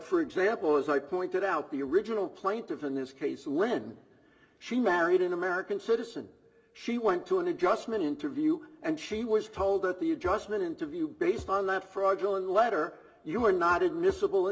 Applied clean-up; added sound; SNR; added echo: none; none; none; reverberation time 0.4 s.